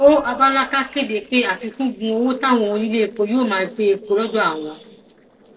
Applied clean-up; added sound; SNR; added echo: neural separator model SepFormer DNS4.